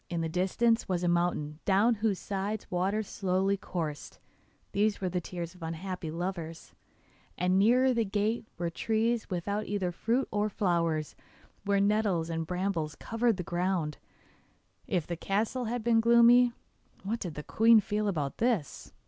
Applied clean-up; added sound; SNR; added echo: none; none; none; none.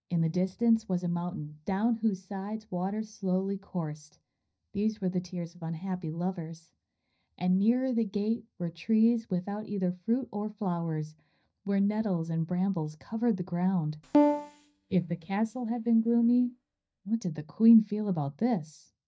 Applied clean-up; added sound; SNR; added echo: neural mask model DeepFilterNet 3.